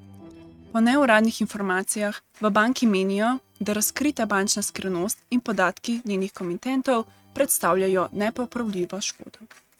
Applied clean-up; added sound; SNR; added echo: neural mask model RNNoise.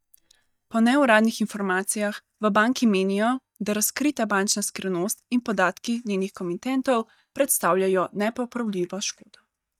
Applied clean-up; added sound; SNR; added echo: neural mask model DeepFilterNet 3.